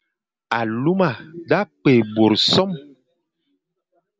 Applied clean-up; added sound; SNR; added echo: none; none; none; none.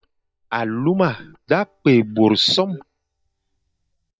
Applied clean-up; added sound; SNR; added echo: neural mask model DeepFilterNet 3.